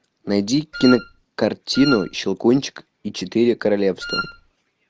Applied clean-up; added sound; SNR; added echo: none; Wind instrument, woodwind instrument; 8 dB; none.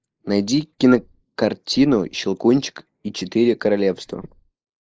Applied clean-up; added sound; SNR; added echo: neural mask model Resemble Enhance denoiser.